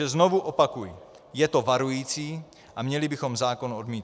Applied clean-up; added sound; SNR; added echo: none; none; none; none.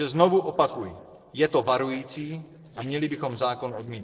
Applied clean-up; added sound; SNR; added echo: neural separator model SepFormer DNS4.